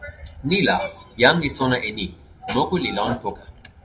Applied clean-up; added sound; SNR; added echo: none; none; none; reverberation time 0.4 s.